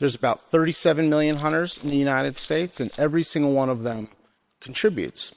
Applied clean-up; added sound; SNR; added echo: neural separator model SepFormer WHAM!.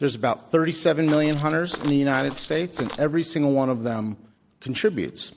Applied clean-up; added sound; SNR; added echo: none; Walk, footsteps; 14 dB; none.